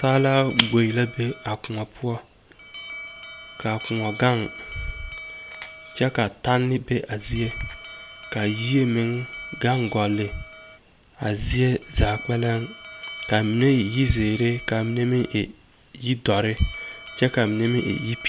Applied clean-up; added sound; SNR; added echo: none; Alarm; 15 dB; none.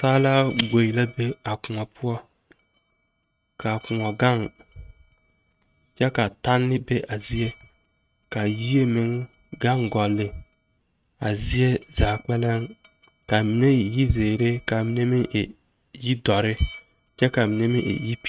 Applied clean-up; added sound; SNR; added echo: neural mask model RNNoise.